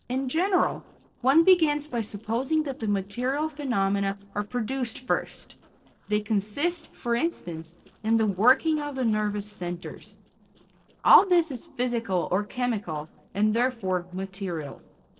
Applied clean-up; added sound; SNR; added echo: neural separator model SepFormer DNS4.